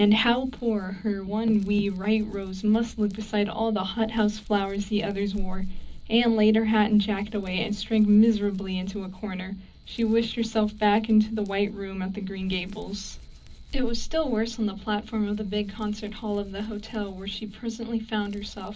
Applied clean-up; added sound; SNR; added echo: none; Hands; 12 dB; reverberation time 0.4 s.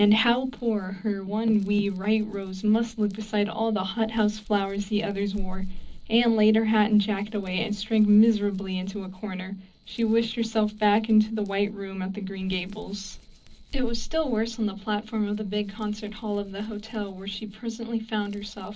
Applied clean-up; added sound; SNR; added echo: neural separator model SepFormer DNS4.